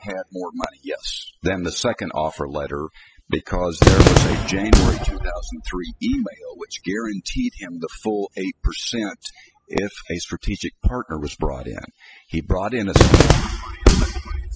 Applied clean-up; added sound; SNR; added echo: classical method spectral subtraction.